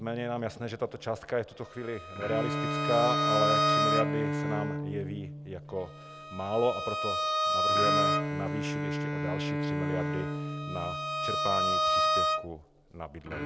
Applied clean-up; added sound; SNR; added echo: none; Bowed string instrument + Bowed string instrument; -4 dB; none.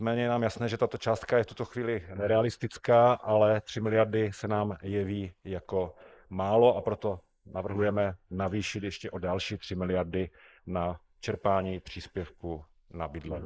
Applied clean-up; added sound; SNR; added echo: neural mask model Resemble Enhance denoiser.